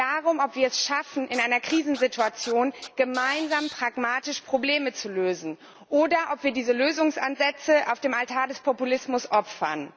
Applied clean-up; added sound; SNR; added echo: none; Scratching (performance technique); 16 dB; none.